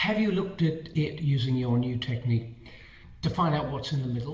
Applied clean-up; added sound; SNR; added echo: none; none; none; reverberation time 1.5 s.